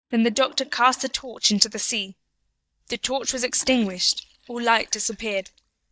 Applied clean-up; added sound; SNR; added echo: neural mask model DeepFilterNet 3.